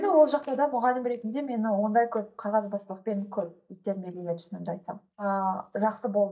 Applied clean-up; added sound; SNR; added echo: neural mask model DeepFilterNet 3.